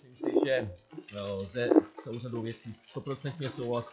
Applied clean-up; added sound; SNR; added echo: classical method log-MMSE.